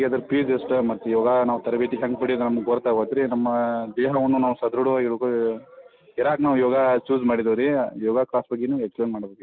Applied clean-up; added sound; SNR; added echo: none; none; none; none.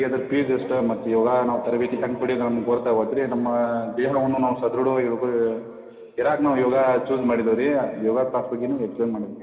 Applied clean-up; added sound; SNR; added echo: none; none; none; reverberation time 2.1 s.